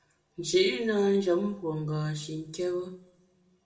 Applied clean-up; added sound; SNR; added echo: none; none; none; reverberation time 0.5 s.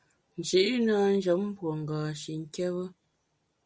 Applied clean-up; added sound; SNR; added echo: none; none; none; none.